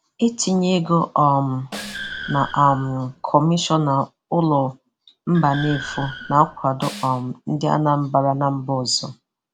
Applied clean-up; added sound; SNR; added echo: none; Car + Snare drum; 14 dB; none.